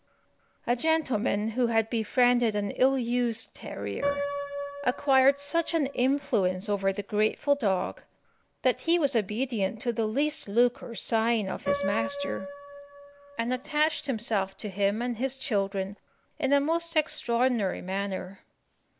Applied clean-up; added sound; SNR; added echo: none; Piano; 13 dB; none.